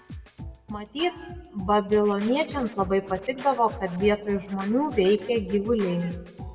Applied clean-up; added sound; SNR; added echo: none; Scratching (performance technique); 16 dB; reverberation time 1.2 s.